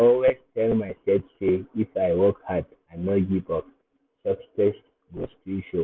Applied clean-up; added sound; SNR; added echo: none; none; none; none.